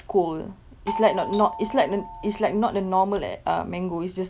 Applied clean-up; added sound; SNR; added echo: none; Doorbell; 10 dB; none.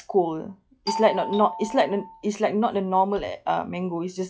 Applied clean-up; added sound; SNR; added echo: classical method log-MMSE.